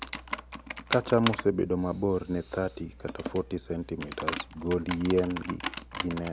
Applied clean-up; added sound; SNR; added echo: none; Computer keyboard; 8 dB; none.